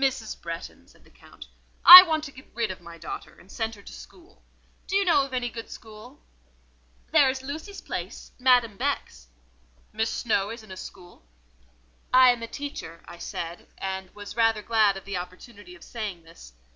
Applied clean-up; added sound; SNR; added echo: none; none; none; none.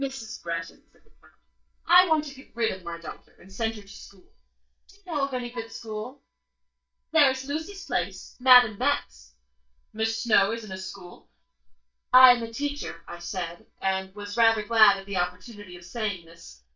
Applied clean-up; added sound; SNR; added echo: neural mask model DeepFilterNet 3.